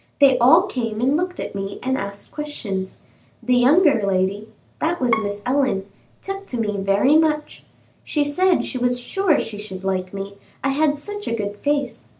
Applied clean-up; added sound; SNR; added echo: none; Bowed string instrument; 11 dB; none.